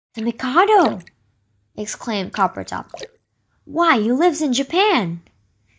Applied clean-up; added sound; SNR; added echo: neural mask model DeepFilterNet 3.